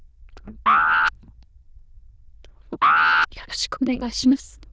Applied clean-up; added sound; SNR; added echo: neural diffusion model UNIVERSE++.